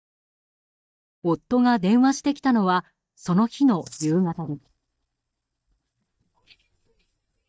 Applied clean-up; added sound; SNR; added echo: neural mask model DeepFilterNet 3.